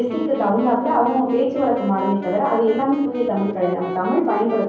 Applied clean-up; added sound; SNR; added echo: none; Wind instrument, woodwind instrument; 11 dB; reverberation time 0.9 s.